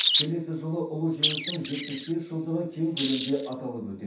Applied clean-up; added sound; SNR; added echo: none; Wild animals; 1 dB; reverberation time 0.7 s.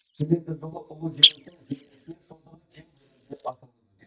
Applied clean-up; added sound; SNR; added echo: neural mask model DeepFilterNet 3.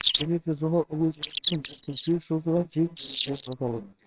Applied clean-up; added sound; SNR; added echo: neural separator model SepFormer WHAMR!.